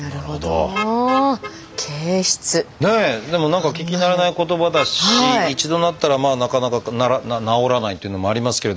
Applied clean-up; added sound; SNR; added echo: none; Motor vehicle (road); 14 dB; none.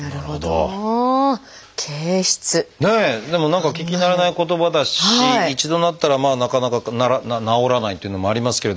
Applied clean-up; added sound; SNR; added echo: none; none; none; none.